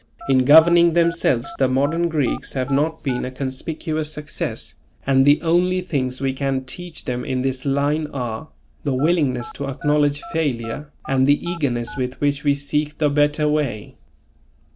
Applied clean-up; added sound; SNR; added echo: none; Telephone; 17 dB; none.